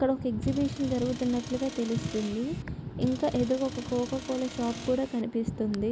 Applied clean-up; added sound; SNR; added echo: none; Accelerating, revving, vroom; 15 dB; none.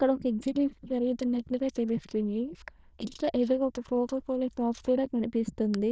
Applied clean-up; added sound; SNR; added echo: neural diffusion model UNIVERSE++.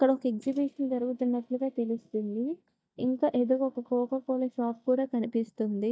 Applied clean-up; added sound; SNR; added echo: neural mask model DeepFilterNet 3.